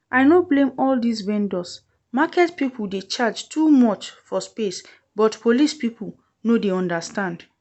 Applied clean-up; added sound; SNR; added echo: none; none; none; none.